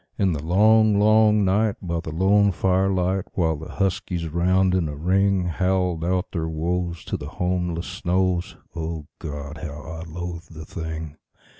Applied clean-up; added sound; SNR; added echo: none; none; none; none.